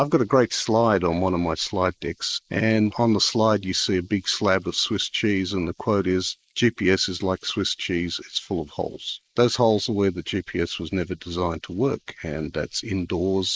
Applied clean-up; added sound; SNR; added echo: neural mask model Resemble Enhance denoiser.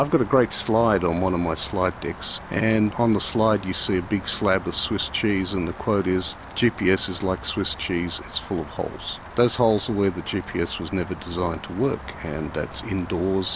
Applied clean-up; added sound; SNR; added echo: none; Rain; 15 dB; none.